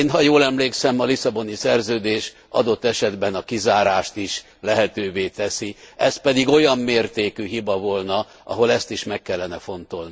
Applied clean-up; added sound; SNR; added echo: none; none; none; none.